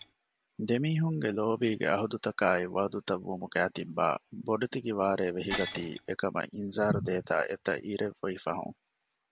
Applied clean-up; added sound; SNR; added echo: none; Shatter; 18 dB; none.